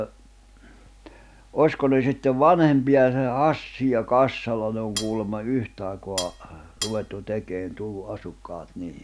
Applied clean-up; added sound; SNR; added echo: none; Cutlery, silverware; 11 dB; none.